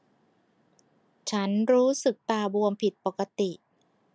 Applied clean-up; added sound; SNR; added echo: none; none; none; none.